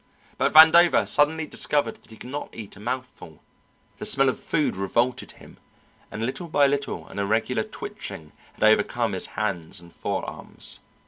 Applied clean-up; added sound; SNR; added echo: none; none; none; none.